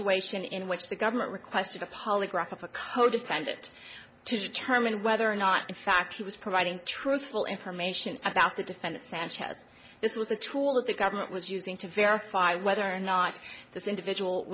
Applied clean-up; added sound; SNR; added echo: none; none; none; none.